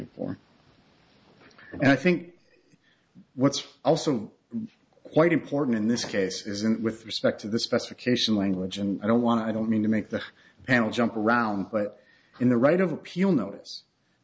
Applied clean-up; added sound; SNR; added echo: none; none; none; none.